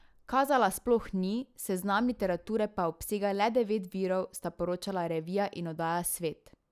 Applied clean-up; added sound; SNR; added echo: none; none; none; none.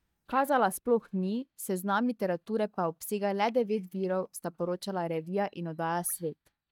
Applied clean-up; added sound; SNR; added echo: neural mask model DeepFilterNet 3.